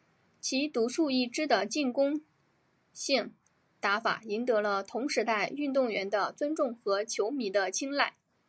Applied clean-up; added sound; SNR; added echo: none; none; none; none.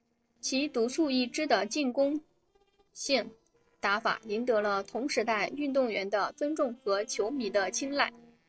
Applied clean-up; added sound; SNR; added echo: neural separator model SepFormer DNS4.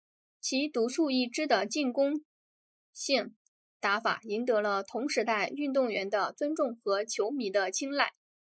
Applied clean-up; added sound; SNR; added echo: neural mask model Resemble Enhance denoiser.